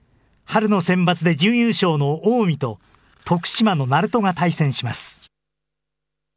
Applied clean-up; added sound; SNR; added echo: none; none; none; none.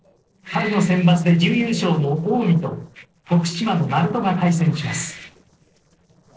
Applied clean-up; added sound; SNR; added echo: neural separator model SepFormer DNS4.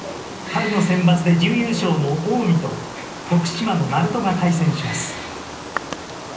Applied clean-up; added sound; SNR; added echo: none; Wild animals; 10 dB; reverberation time 0.6 s.